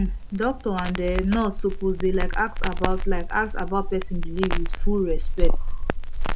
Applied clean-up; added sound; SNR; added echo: none; Crackle; -4 dB; none.